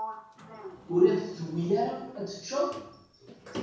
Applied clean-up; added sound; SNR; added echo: none; Sliding door; 14 dB; reverberation time 0.6 s.